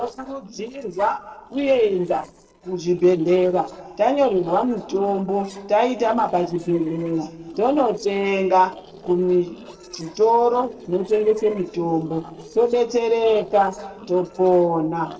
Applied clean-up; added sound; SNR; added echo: neural separator model SepFormer DNS4.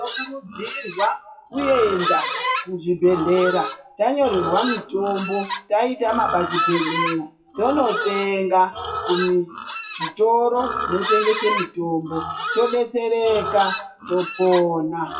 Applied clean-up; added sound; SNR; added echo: classical method WPE with log-MMSE.